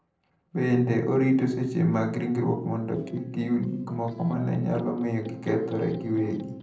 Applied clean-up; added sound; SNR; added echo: neural separator model SepFormer DNS4.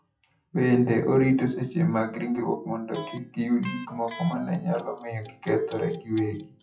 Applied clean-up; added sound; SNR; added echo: classical method WPE with log-MMSE.